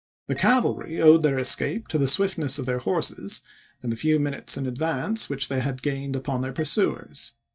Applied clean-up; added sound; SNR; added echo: neural mask model DeepFilterNet 3.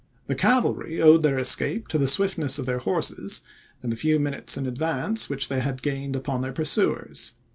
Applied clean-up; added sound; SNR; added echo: none; none; none; none.